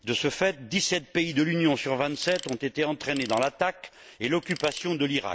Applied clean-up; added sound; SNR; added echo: none; Tools; 16 dB; none.